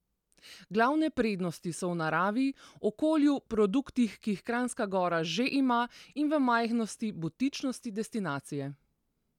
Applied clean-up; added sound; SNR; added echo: none; none; none; none.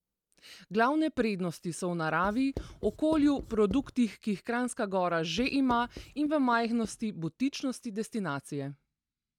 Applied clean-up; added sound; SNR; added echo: neural mask model DeepFilterNet 3.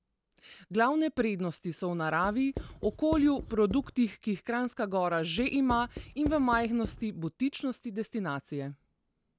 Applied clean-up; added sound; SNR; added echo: none; Writing; 12 dB; none.